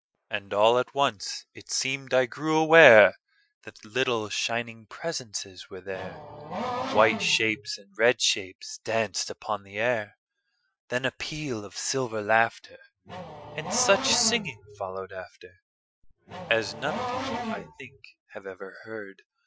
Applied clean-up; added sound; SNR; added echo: classical method Wiener filter.